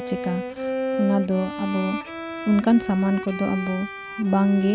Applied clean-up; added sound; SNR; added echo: none; Bowed string instrument; 7 dB; none.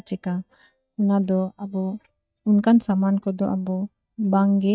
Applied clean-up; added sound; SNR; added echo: neural mask model DeepFilterNet 3.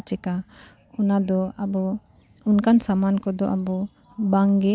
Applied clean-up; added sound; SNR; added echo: none; none; none; none.